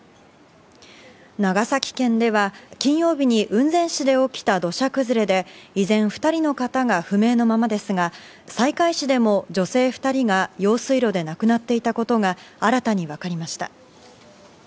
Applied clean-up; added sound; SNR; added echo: none; none; none; none.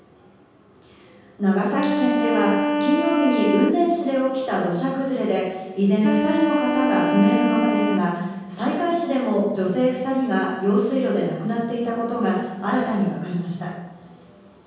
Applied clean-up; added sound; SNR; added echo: none; Wind instrument, woodwind instrument; 2 dB; reverberation time 1.3 s.